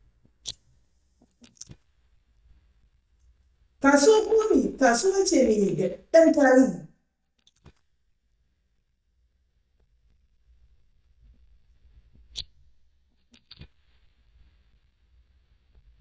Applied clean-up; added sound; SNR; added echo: neural mask model DeepFilterNet 3.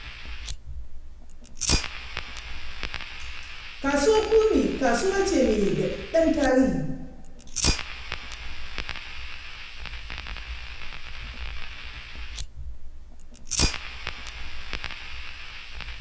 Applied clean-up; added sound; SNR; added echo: none; Fire; 3 dB; reverberation time 0.8 s.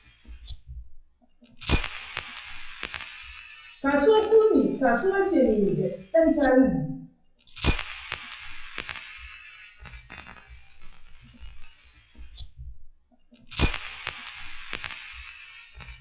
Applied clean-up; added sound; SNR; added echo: classical method WPE with log-MMSE.